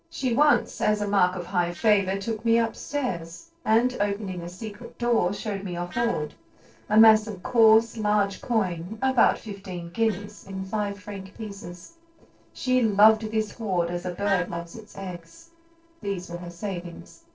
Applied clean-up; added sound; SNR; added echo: neural separator model SepFormer DNS4.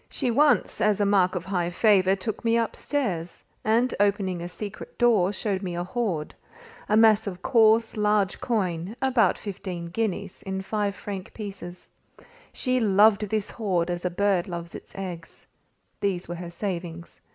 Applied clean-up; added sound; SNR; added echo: none; none; none; none.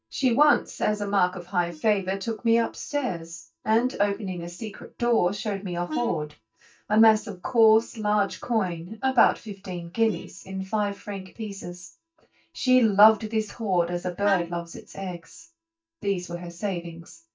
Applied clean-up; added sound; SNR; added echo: neural mask model DeepFilterNet 3.